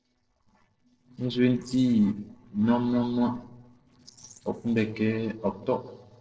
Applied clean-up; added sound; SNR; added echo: neural separator model SepFormer DNS4.